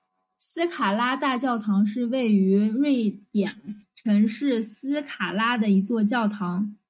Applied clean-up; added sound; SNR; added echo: neural mask model RNNoise.